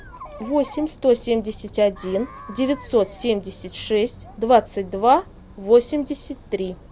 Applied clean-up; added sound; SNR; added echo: none; Chatter; 19 dB; none.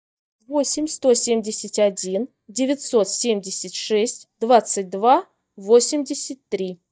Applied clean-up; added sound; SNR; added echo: neural mask model DeepFilterNet 3.